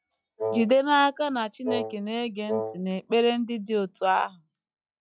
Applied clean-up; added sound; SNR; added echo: classical method log-MMSE.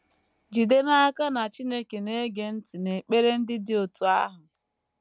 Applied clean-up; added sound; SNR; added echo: none; none; none; none.